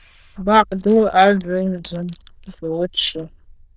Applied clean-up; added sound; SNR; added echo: neural diffusion model UNIVERSE++.